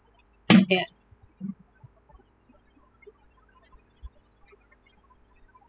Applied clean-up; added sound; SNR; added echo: classical method spectral subtraction.